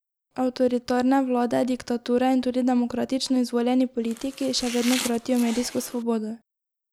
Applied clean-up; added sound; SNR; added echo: none; Domestic sounds, home sounds; 11 dB; none.